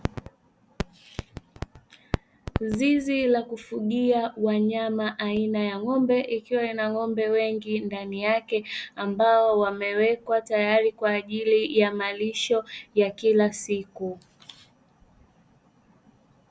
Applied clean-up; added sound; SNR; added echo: none; none; none; none.